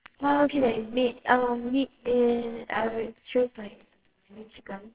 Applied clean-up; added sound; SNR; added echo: neural separator model SepFormer WHAMR!.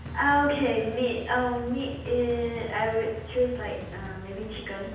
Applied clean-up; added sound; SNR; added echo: none; Drum; 11 dB; reverberation time 0.9 s.